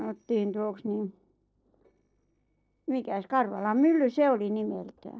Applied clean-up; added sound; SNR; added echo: neural separator model SepFormer DNS4.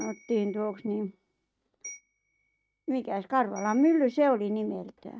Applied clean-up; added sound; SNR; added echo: neural mask model RNNoise.